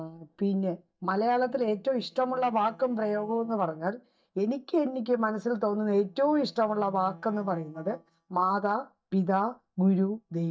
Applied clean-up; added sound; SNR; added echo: neural mask model DeepFilterNet 3.